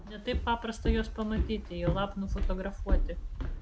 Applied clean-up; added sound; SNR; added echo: none; Walk, footsteps; -3 dB; none.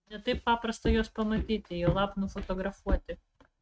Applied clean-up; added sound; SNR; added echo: neural mask model RNNoise.